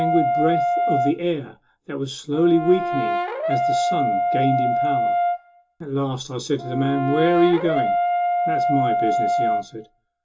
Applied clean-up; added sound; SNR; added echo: none; Brass instrument; -1 dB; reverberation time 0.2 s.